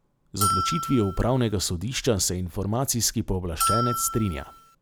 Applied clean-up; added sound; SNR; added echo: none; Bell; 2 dB; none.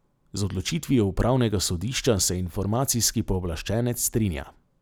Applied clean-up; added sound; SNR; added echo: none; none; none; none.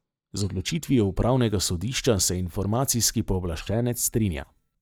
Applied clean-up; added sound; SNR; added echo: neural mask model DeepFilterNet 3.